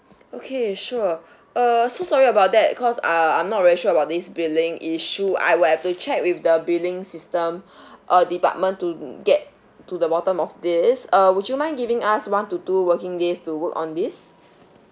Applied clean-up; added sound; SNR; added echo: none; none; none; none.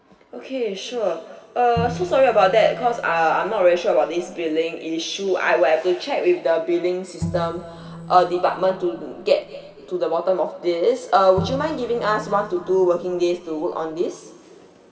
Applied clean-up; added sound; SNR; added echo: none; Bowed string instrument; 14 dB; reverberation time 2.8 s.